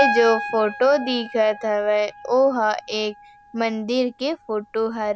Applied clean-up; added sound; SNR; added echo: none; Piano; 10 dB; none.